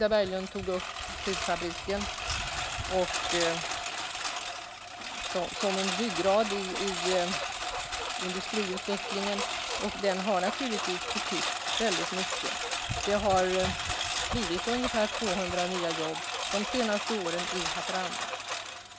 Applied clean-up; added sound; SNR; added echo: none; Engine; 1 dB; none.